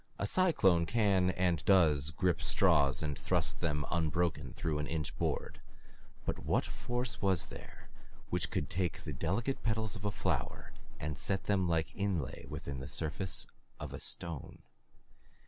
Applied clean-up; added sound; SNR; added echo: none; none; none; none.